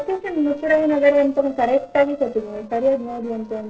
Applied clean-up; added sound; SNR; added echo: neural separator model SepFormer DNS4.